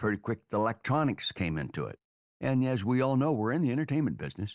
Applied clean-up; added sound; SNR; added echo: none; none; none; none.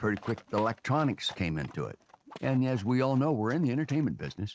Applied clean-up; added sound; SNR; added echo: neural mask model RNNoise.